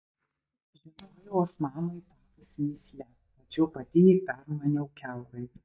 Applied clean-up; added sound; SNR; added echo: neural mask model DeepFilterNet 3.